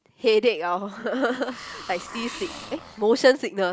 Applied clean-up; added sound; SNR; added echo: none; Hiss; 17 dB; none.